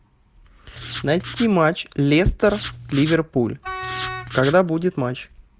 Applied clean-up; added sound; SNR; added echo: none; Wind instrument, woodwind instrument + Writing; 9 dB; none.